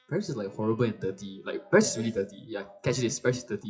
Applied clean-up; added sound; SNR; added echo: classical method WPE with log-MMSE.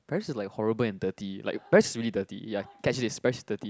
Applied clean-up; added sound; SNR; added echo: none; none; none; none.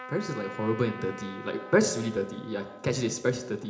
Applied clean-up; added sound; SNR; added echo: none; Trumpet; 15 dB; reverberation time 0.8 s.